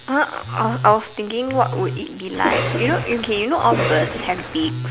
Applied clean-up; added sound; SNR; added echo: none; Cough + Telephone; 5 dB; none.